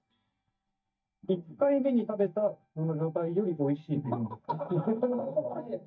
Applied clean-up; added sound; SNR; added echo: neural mask model DeepFilterNet 3.